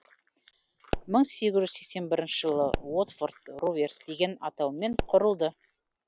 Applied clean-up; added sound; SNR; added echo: none; Explosion; 11 dB; none.